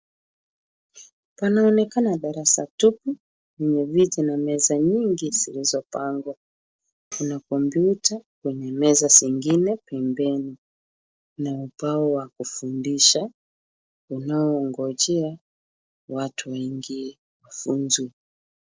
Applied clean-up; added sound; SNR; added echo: neural separator model SepFormer DNS4.